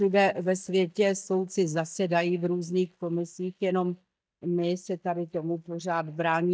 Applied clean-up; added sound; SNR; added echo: neural mask model DeepFilterNet 3.